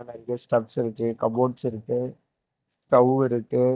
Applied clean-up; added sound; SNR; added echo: neural mask model DeepFilterNet 3.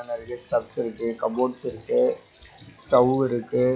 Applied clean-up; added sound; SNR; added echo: classical method log-MMSE.